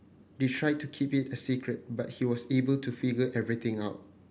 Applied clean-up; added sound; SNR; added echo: none; none; none; none.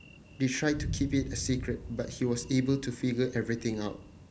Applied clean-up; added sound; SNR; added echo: none; Thunder; 10 dB; none.